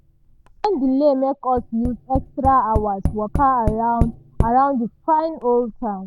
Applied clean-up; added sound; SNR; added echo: none; Tap; 7 dB; none.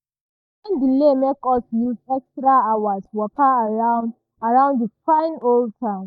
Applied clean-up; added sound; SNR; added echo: neural mask model DeepFilterNet 3.